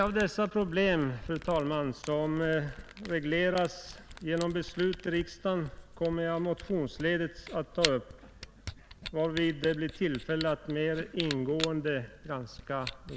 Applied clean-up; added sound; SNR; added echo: none; Camera; 13 dB; none.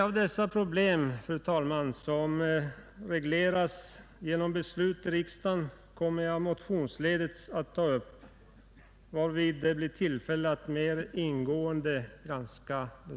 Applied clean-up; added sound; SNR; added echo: none; none; none; none.